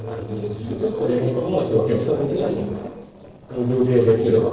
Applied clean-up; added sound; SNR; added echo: neural separator model SepFormer DNS4.